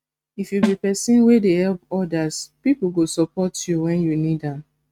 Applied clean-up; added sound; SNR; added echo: neural mask model RNNoise.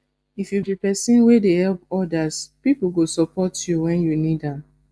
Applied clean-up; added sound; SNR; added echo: neural mask model DeepFilterNet 3.